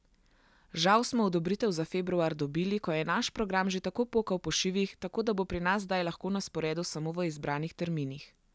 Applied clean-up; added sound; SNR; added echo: none; none; none; none.